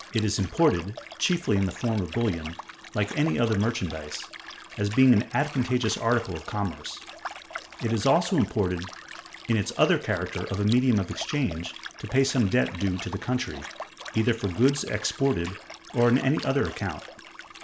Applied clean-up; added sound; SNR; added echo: none; Liquid; 15 dB; none.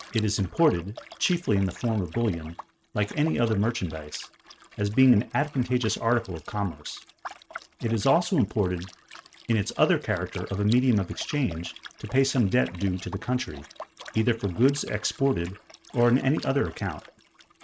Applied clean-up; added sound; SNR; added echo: neural mask model RNNoise.